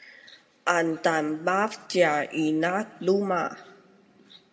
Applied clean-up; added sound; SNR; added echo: none; none; none; reverberation time 0.7 s.